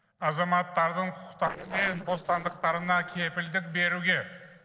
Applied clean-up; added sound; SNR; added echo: neural separator model SepFormer DNS4.